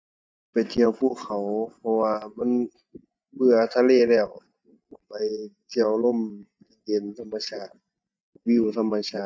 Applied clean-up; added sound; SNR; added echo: neural mask model DeepFilterNet 3.